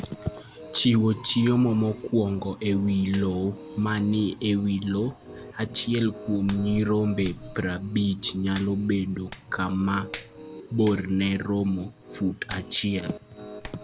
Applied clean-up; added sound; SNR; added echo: none; Hands + Piano; 17 dB; none.